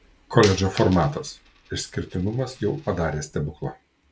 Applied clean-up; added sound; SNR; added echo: none; Coin (dropping); 16 dB; none.